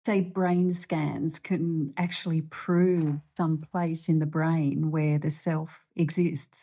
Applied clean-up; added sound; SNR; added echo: neural mask model DeepFilterNet 3.